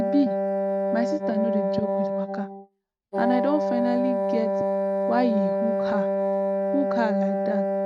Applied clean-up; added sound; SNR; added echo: neural mask model RNNoise.